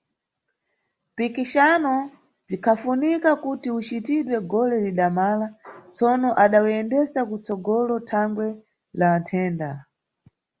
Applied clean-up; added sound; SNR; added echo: none; none; none; none.